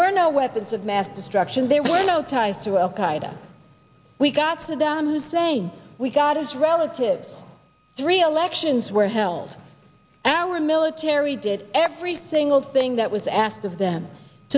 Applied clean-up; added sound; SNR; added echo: none; Fart; 11 dB; none.